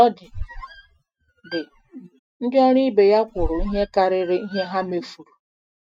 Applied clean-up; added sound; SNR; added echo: neural mask model RNNoise.